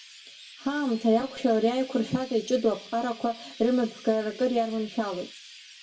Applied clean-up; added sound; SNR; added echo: none; Chirp, tweet; 20 dB; reverberation time 0.2 s.